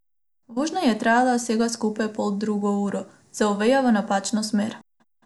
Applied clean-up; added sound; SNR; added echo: none; none; none; none.